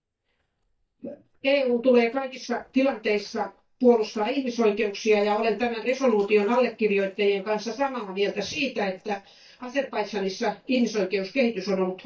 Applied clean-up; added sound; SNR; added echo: neural mask model DeepFilterNet 3.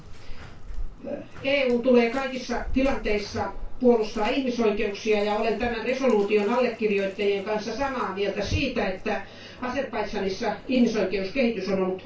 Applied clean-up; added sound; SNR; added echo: none; Bathtub (filling or washing); 11 dB; reverberation time 0.2 s.